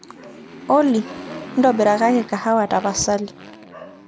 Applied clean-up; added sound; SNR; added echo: none; Motorcycle; 15 dB; none.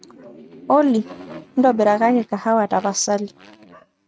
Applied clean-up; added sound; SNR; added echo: neural mask model RNNoise.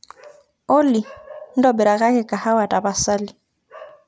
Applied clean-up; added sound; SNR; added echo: none; none; none; none.